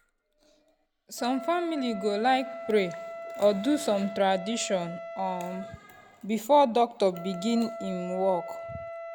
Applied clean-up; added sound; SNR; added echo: none; Wind instrument, woodwind instrument; 12 dB; none.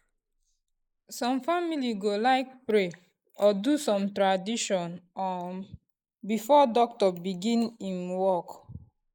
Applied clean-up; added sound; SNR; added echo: neural mask model Resemble Enhance denoiser.